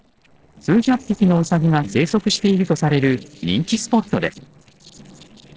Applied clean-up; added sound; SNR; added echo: neural separator model SepFormer DNS4.